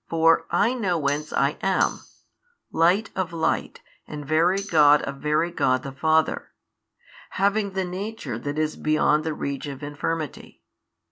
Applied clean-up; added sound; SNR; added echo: none; Tambourine; 15 dB; none.